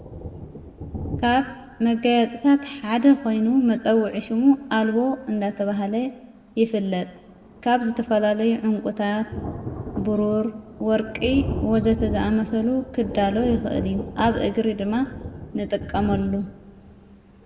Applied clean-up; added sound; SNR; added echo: none; Thunder; 12 dB; reverberation time 1.2 s.